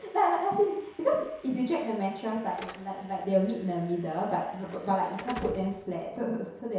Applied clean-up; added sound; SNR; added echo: none; Slam / Alarm; 20 dB; reverberation time 0.7 s.